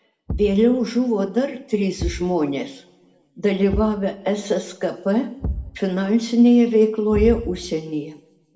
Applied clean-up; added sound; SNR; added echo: none; Thump, thud; 12 dB; reverberation time 0.7 s.